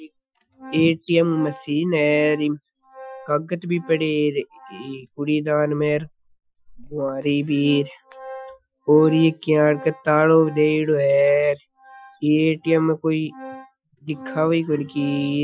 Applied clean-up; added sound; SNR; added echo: classical method Wiener filter.